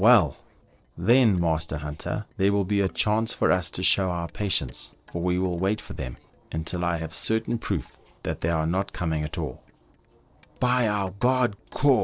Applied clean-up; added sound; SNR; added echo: neural separator model SepFormer DNS4.